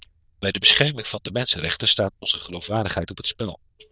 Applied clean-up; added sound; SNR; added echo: neural diffusion model UNIVERSE++.